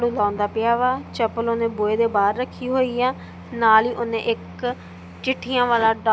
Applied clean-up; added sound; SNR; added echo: none; none; none; none.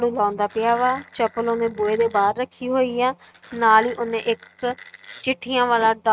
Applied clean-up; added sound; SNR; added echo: neural mask model RNNoise.